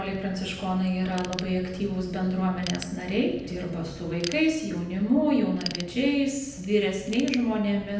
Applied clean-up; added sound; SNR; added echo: none; Ratchet, pawl / Tools; 17 dB; reverberation time 0.9 s.